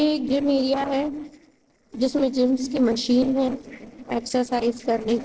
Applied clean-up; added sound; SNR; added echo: neural separator model SepFormer DNS4.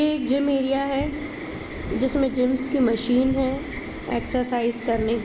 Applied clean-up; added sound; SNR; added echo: none; none; none; none.